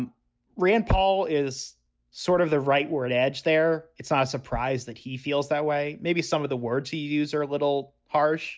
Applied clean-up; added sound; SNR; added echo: none; none; none; none.